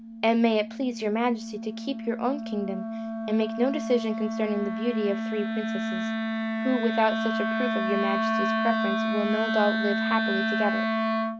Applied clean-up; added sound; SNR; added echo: none; Wind instrument, woodwind instrument; 0 dB; none.